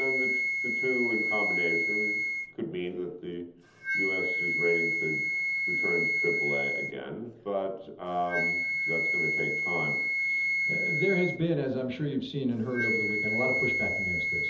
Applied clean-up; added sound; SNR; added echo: none; Wind instrument, woodwind instrument; -3 dB; reverberation time 1.2 s.